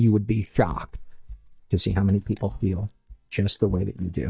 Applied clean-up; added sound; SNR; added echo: neural mask model DeepFilterNet 3.